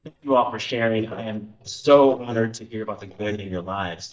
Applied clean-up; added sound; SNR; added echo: neural mask model DeepFilterNet 3.